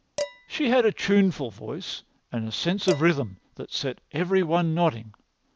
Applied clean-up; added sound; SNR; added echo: none; Dishes, pots, and pans; 15 dB; none.